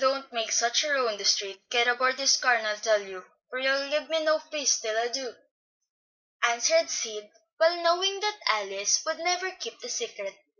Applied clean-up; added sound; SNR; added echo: neural mask model Resemble Enhance denoiser.